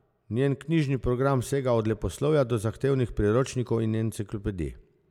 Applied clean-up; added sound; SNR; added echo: none; none; none; none.